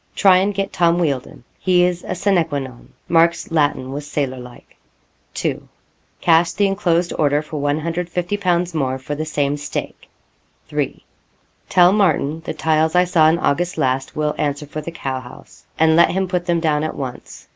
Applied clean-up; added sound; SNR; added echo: none; none; none; none.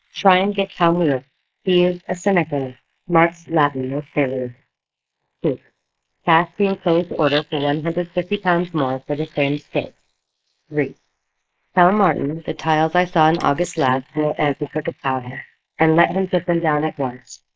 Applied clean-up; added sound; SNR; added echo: neural mask model Resemble Enhance denoiser.